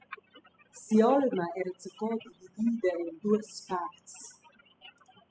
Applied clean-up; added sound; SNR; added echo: classical method spectral subtraction.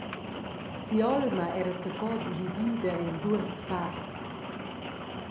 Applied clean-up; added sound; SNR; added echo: none; Rain; 6 dB; none.